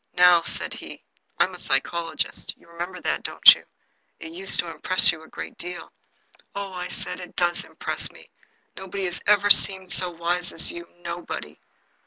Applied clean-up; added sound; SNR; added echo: none; none; none; none.